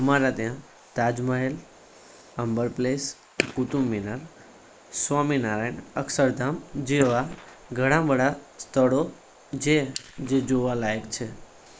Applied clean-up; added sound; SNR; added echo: neural mask model Resemble Enhance denoiser.